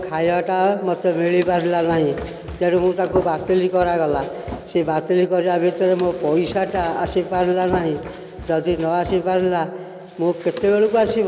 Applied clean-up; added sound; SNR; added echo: none; Run; 16 dB; none.